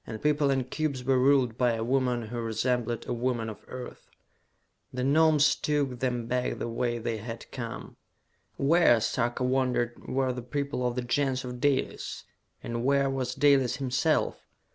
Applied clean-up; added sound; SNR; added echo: none; none; none; none.